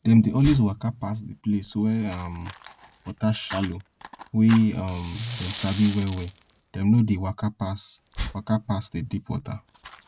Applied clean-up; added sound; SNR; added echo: none; Fire; 15 dB; none.